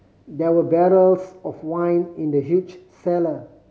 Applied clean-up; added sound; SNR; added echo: none; none; none; none.